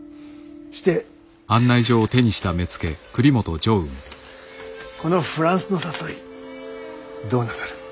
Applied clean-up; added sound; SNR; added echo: none; none; none; none.